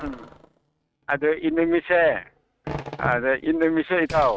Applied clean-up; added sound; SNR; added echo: neural mask model RNNoise.